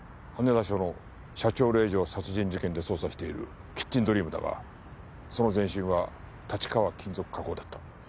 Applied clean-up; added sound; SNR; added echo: none; none; none; none.